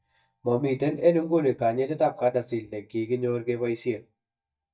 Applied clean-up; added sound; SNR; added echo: neural mask model DeepFilterNet 3.